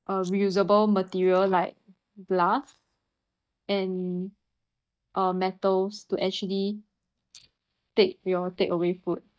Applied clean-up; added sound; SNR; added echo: neural mask model DeepFilterNet 3.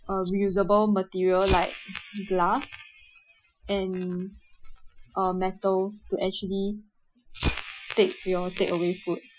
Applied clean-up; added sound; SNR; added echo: classical method Wiener filter.